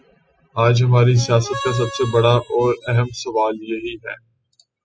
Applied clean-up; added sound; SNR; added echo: classical method spectral subtraction.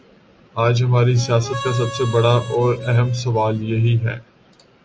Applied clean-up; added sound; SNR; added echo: none; Harmonica; 15 dB; none.